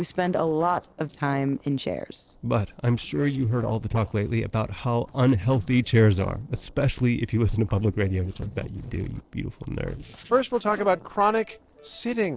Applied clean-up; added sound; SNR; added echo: neural separator model SepFormer DNS4.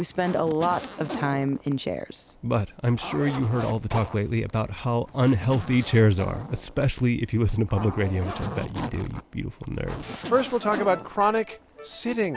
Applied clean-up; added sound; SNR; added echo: none; Zipper (clothing); 13 dB; none.